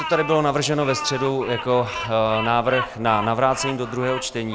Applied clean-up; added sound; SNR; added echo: none; Bird vocalization, bird call, bird song; 10 dB; none.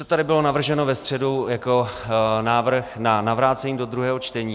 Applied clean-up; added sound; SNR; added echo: none; none; none; none.